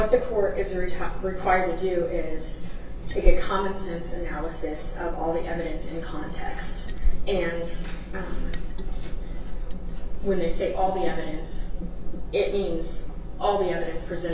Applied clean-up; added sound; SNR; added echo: none; Liquid; 5 dB; reverberation time 0.2 s.